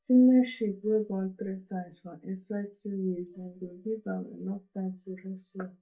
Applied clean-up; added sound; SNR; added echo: neural mask model DeepFilterNet 3.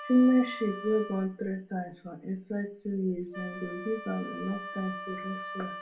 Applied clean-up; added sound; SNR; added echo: none; Wind instrument, woodwind instrument; 12 dB; reverberation time 0.3 s.